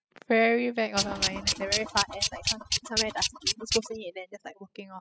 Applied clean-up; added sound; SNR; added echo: classical method spectral subtraction.